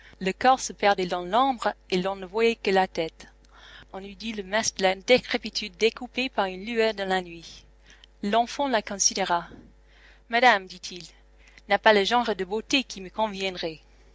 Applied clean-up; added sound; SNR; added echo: none; none; none; none.